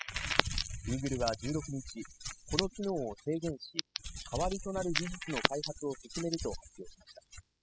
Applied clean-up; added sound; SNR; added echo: classical method spectral subtraction.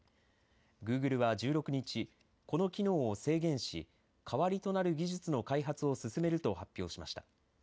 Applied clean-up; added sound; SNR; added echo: none; none; none; none.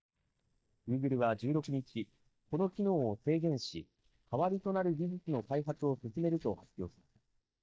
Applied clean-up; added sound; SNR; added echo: neural mask model DeepFilterNet 3.